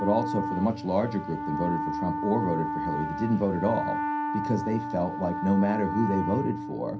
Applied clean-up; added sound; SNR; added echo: none; Wind instrument, woodwind instrument; 4 dB; reverberation time 0.3 s.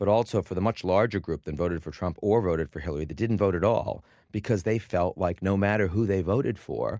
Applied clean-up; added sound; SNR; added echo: none; none; none; none.